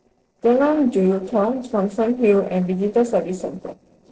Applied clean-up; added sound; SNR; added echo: neural separator model SepFormer DNS4.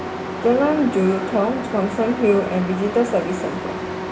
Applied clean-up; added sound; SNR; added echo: none; Truck; 7 dB; reverberation time 2.9 s.